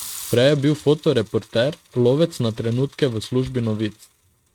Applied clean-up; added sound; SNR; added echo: neural mask model RNNoise.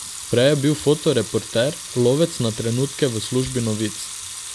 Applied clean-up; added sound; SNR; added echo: none; Sink (filling or washing) / Water tap, faucet / Liquid; 11 dB; none.